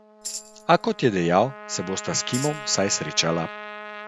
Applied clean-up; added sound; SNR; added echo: none; Trumpet + Tambourine; 10 dB; none.